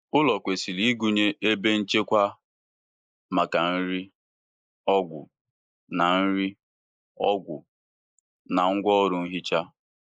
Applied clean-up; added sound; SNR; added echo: neural mask model Resemble Enhance denoiser.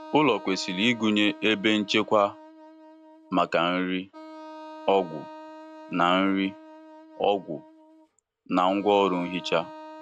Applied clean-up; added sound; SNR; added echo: none; Wind instrument, woodwind instrument; 18 dB; none.